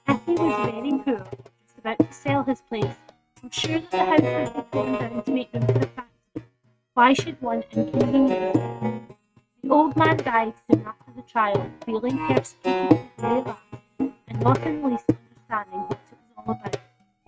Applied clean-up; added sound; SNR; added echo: neural mask model RNNoise.